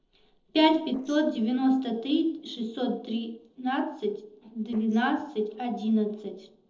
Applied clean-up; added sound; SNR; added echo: neural separator model SepFormer DNS4.